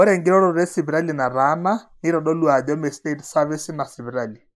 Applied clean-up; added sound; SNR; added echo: neural mask model Resemble Enhance denoiser.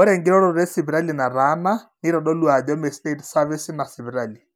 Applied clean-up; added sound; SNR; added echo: none; none; none; none.